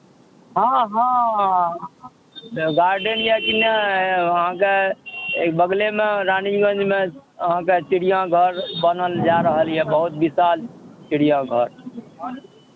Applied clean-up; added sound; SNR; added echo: none; Thunder / Rain; 18 dB; none.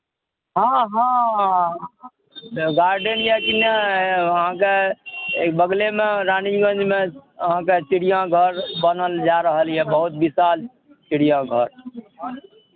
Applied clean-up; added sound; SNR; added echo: none; none; none; none.